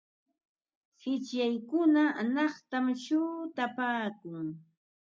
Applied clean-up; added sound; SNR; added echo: none; none; none; none.